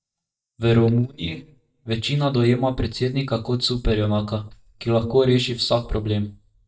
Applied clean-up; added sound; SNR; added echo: neural mask model DeepFilterNet 3.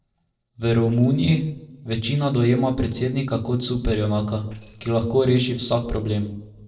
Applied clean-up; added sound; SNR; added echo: neural separator model SepFormer DNS4.